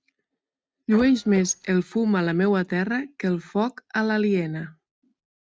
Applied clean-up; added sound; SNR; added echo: neural mask model RNNoise.